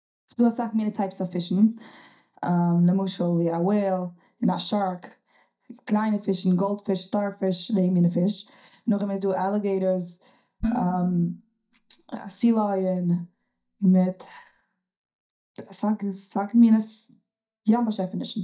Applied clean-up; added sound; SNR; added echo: neural mask model DeepFilterNet 3.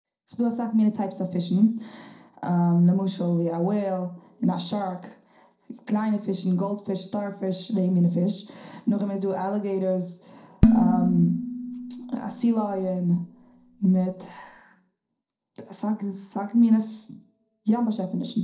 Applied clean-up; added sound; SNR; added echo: neural separator model SepFormer DNS4.